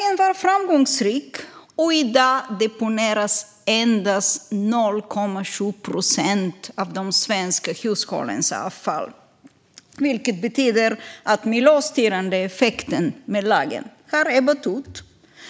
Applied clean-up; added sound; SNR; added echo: none; none; none; none.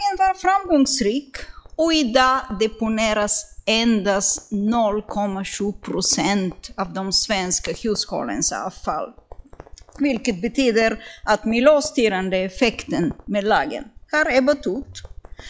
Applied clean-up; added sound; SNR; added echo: classical method log-MMSE.